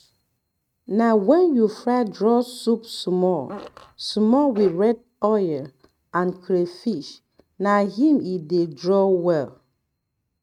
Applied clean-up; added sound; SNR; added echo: neural mask model RNNoise.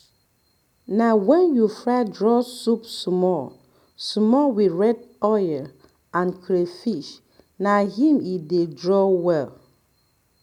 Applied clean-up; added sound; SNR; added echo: none; none; none; none.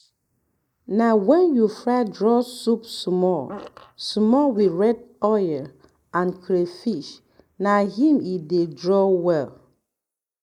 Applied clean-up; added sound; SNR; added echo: neural mask model Resemble Enhance denoiser.